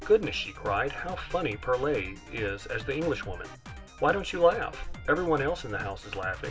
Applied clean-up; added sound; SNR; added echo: none; Drum kit; 15 dB; none.